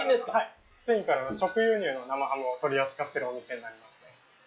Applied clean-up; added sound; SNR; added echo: classical method log-MMSE.